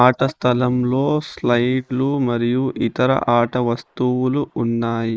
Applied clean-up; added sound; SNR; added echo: neural mask model Resemble Enhance denoiser.